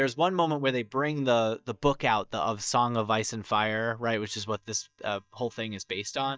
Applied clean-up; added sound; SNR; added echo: neural mask model DeepFilterNet 3.